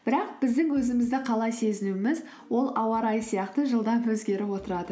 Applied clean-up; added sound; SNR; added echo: none; none; none; none.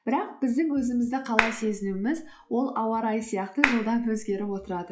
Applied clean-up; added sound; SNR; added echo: classical method log-MMSE.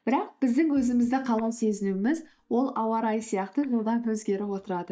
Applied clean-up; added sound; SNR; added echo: neural mask model DeepFilterNet 3.